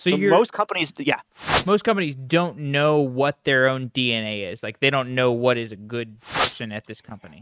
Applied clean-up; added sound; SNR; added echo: neural mask model RNNoise.